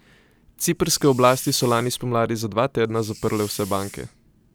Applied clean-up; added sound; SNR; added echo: none; Hiss; 19 dB; none.